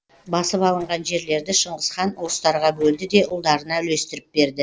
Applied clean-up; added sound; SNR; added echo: neural separator model SepFormer DNS4.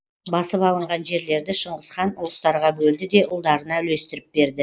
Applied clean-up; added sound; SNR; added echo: neural mask model Resemble Enhance denoiser.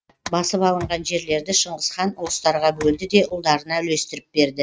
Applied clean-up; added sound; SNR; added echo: neural mask model RNNoise.